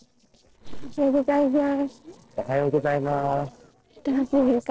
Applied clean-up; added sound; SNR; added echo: neural separator model SepFormer DNS4.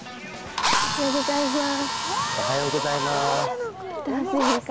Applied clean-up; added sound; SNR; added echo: none; Drill; 2 dB; none.